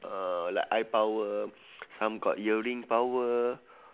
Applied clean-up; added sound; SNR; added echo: none; none; none; none.